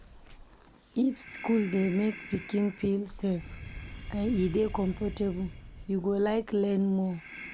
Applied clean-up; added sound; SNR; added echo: none; Breathing; 14 dB; none.